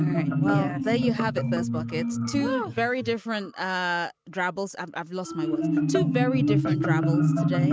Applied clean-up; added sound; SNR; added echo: neural mask model RNNoise.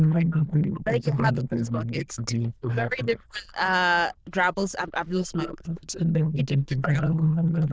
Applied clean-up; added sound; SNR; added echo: neural diffusion model UNIVERSE++.